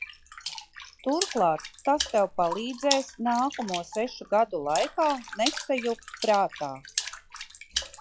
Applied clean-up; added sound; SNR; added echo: classical method log-MMSE.